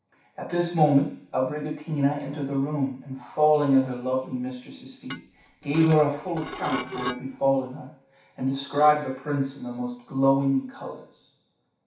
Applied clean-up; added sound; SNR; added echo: none; Dishes, pots, and pans / Glass; 11 dB; reverberation time 0.7 s.